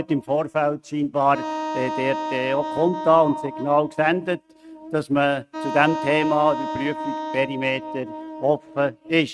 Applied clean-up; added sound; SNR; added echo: neural mask model RNNoise.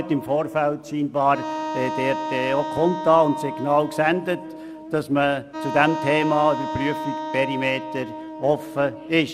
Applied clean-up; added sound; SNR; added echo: none; Wind instrument, woodwind instrument; 8 dB; none.